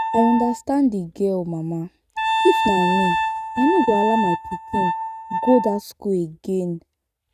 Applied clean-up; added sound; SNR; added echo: neural mask model RNNoise.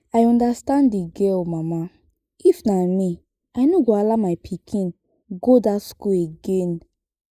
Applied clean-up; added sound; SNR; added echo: neural mask model Resemble Enhance denoiser.